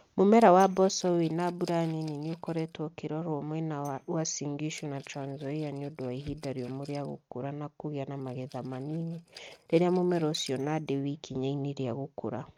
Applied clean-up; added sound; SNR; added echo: neural mask model RNNoise.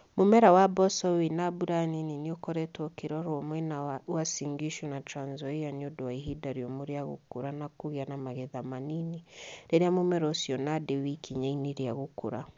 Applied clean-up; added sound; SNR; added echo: none; none; none; none.